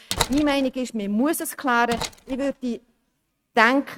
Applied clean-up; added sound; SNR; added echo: neural mask model RNNoise.